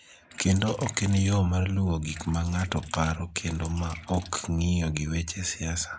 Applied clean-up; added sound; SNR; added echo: neural mask model Resemble Enhance denoiser.